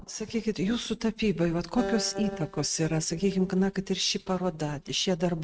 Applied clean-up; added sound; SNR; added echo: neural mask model RNNoise.